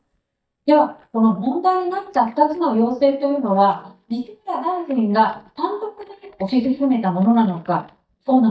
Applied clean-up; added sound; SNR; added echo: neural mask model DeepFilterNet 3.